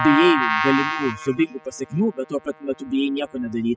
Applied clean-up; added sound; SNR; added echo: classical method spectral subtraction.